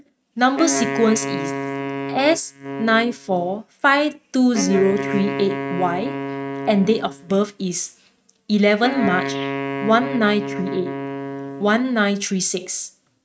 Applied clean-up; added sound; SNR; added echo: neural mask model RNNoise.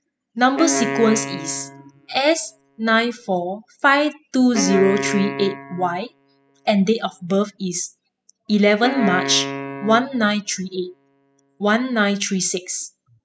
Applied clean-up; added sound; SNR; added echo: classical method spectral subtraction.